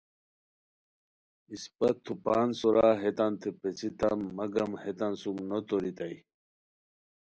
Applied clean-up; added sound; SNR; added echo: none; none; none; none.